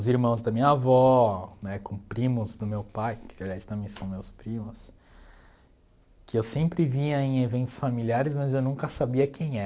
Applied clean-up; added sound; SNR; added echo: none; none; none; none.